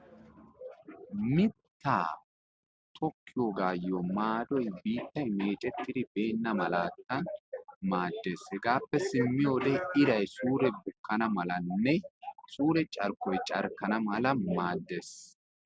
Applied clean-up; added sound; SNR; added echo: none; none; none; none.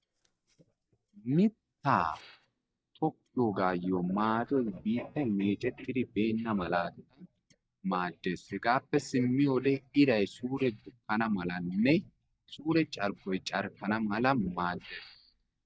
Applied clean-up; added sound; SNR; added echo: neural mask model DeepFilterNet 3.